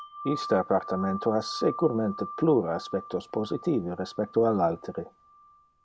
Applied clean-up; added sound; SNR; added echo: none; Wind chime; 14 dB; none.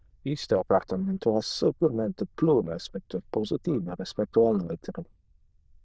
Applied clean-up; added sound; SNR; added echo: neural diffusion model UNIVERSE++.